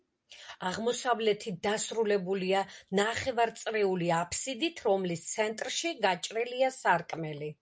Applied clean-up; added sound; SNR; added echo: none; none; none; none.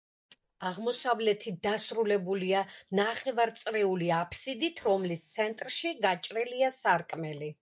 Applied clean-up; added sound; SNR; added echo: neural mask model DeepFilterNet 3.